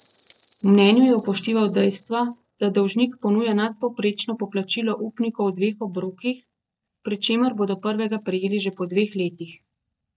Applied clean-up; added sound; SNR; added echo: neural mask model DeepFilterNet 3.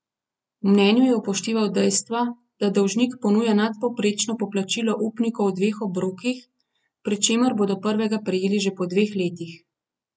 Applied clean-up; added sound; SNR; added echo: none; none; none; none.